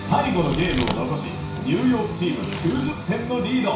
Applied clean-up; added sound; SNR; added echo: none; Domestic sounds, home sounds; 13 dB; reverberation time 0.6 s.